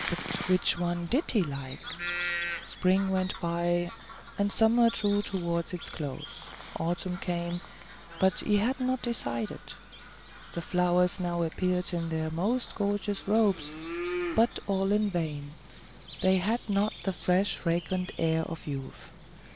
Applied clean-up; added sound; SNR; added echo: none; Bird vocalization, bird call, bird song; 11 dB; none.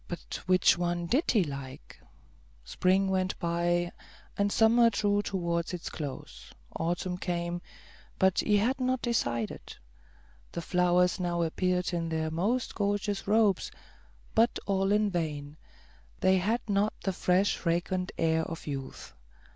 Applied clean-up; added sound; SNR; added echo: none; none; none; none.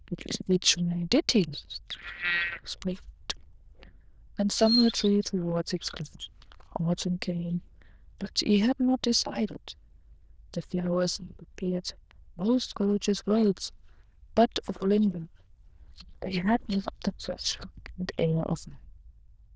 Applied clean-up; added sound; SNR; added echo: neural diffusion model UNIVERSE++.